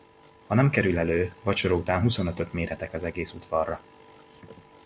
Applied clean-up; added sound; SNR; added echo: none; none; none; none.